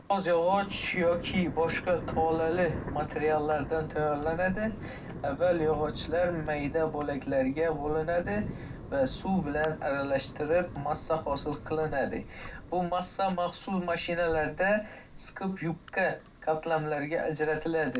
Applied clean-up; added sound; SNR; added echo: none; Thunder; 11 dB; reverberation time 0.3 s.